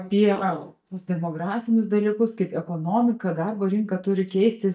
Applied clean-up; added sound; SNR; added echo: neural mask model DeepFilterNet 3.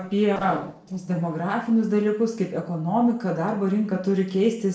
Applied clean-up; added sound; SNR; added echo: neural separator model SepFormer DNS4.